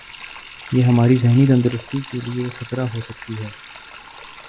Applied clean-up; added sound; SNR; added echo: none; Sink (filling or washing); 17 dB; none.